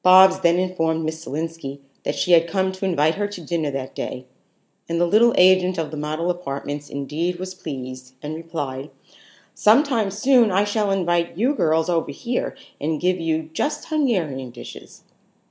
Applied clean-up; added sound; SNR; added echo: none; none; none; none.